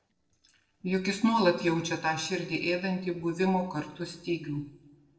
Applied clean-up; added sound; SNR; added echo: neural separator model SepFormer DNS4.